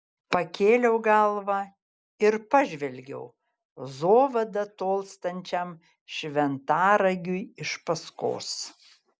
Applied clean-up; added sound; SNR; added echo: none; none; none; none.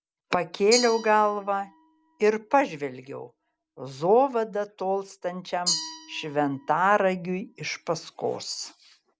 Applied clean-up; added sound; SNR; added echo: none; Glass; 12 dB; none.